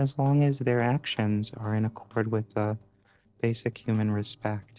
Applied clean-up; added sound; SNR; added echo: neural separator model SepFormer DNS4.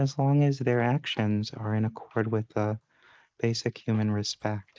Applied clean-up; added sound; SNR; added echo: neural mask model Resemble Enhance denoiser.